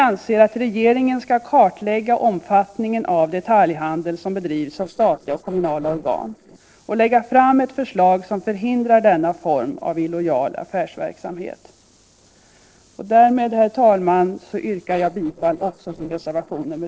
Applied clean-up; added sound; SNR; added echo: neural separator model SepFormer DNS4.